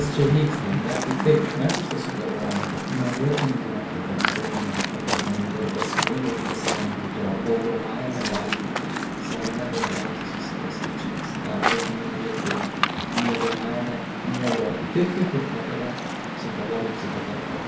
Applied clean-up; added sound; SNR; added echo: none; Waves, surf; 1 dB; reverberation time 0.3 s.